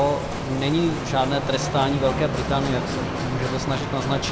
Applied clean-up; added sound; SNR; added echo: none; Bicycle; 3 dB; none.